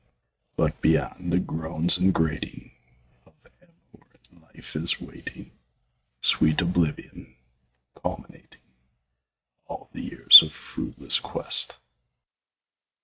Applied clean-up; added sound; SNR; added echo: neural mask model RNNoise.